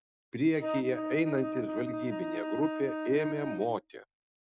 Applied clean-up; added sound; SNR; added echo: neural mask model RNNoise.